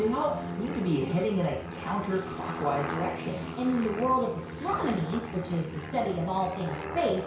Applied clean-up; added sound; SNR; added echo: none; Aircraft; 10 dB; reverberation time 0.6 s.